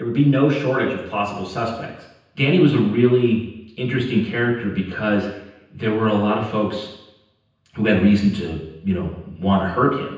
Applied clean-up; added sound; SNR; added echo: none; none; none; reverberation time 0.9 s.